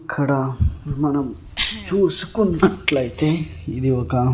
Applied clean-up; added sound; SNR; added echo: none; Cough; 12 dB; reverberation time 2.5 s.